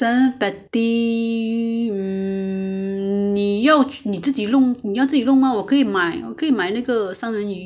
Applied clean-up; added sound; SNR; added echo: none; none; none; none.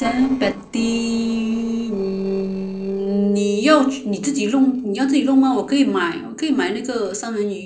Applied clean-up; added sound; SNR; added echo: neural separator model SepFormer DNS4.